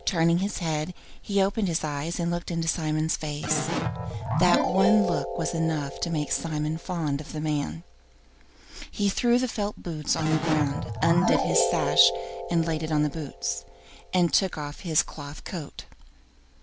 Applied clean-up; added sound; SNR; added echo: none; Keyboard (musical); 6 dB; none.